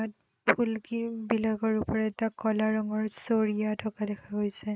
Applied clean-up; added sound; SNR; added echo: neural mask model Resemble Enhance denoiser.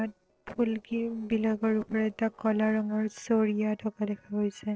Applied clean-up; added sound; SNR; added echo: neural separator model SepFormer DNS4.